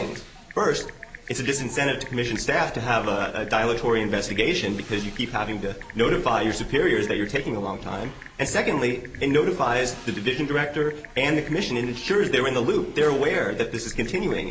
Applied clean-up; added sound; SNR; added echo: none; Typing + Snare drum; 19 dB; none.